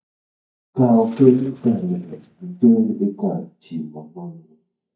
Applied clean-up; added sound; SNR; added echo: neural mask model DeepFilterNet 3.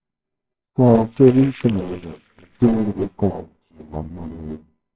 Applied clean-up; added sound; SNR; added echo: neural separator model SepFormer WHAMR!.